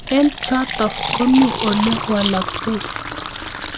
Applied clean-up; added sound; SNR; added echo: none; Fill (with liquid); 6 dB; none.